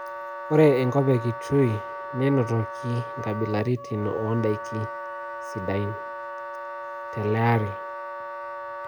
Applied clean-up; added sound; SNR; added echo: none; Wind instrument, woodwind instrument; 9 dB; none.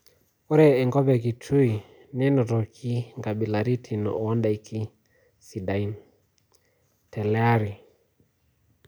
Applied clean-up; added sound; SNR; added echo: none; none; none; none.